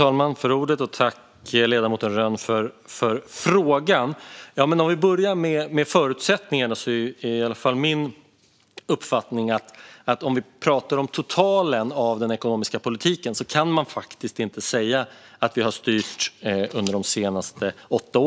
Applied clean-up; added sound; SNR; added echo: none; none; none; none.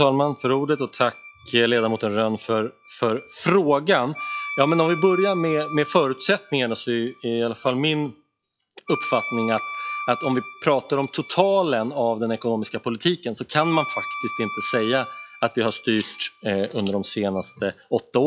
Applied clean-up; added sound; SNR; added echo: classical method log-MMSE.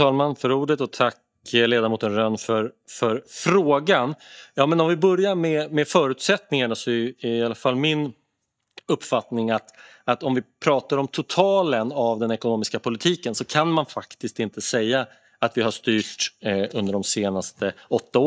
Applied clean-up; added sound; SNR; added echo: neural mask model DeepFilterNet 3.